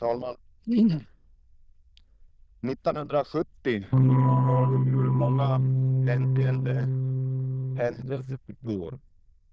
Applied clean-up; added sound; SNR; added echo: neural diffusion model UNIVERSE++.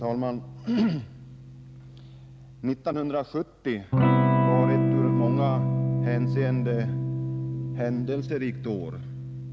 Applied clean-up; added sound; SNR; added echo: none; Electric guitar / Strum; -4 dB; none.